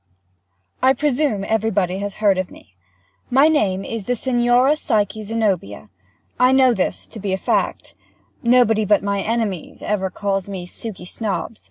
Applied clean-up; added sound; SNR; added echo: none; none; none; none.